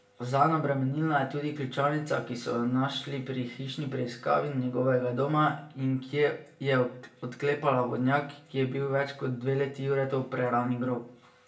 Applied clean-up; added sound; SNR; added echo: none; none; none; reverberation time 0.2 s.